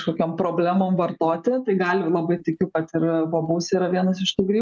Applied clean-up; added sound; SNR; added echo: none; none; none; none.